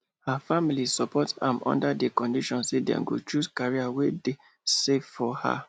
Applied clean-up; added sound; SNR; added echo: none; none; none; none.